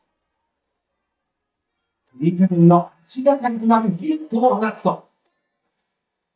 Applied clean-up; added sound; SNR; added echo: neural mask model DeepFilterNet 3.